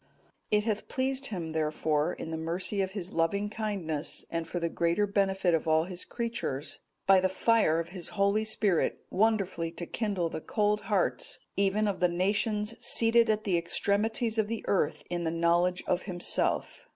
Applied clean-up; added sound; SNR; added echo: none; none; none; none.